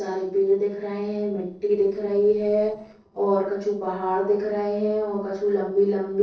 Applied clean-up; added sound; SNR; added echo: neural separator model SepFormer DNS4.